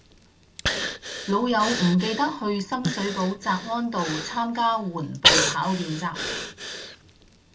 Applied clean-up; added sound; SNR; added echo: none; Breathing; 2 dB; reverberation time 0.2 s.